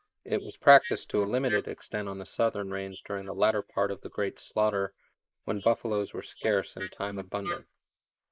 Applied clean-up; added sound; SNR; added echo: neural mask model Resemble Enhance denoiser.